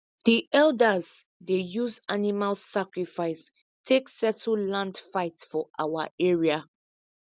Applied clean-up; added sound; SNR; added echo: none; none; none; none.